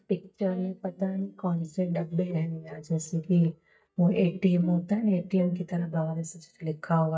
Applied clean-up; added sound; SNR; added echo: neural mask model DeepFilterNet 3.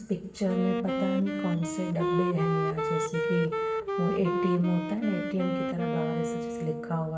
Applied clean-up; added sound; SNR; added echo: none; Wind instrument, woodwind instrument; 1 dB; reverberation time 0.8 s.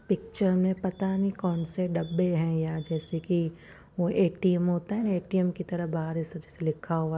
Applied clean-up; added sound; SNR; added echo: none; none; none; none.